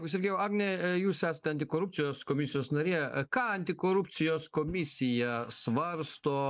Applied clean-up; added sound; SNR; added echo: neural mask model DeepFilterNet 3.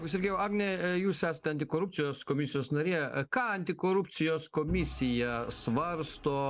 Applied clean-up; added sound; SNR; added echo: none; Engine / Vehicle; 18 dB; none.